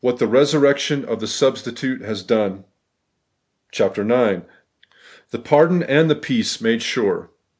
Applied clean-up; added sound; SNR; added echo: none; none; none; none.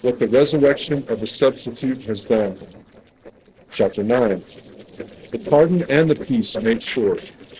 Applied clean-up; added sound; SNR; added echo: neural separator model SepFormer DNS4.